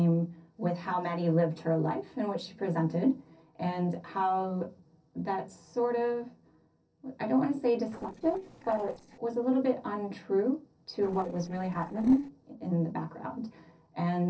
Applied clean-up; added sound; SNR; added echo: neural separator model SepFormer DNS4.